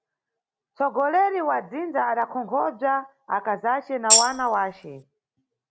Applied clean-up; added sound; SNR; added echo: none; Tambourine; -5 dB; none.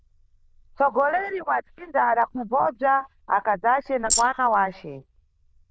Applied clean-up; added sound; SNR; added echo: neural diffusion model UNIVERSE++.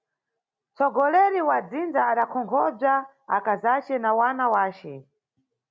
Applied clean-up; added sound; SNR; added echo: none; none; none; none.